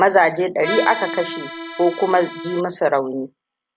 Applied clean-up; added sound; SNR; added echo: none; Accordion; 7 dB; none.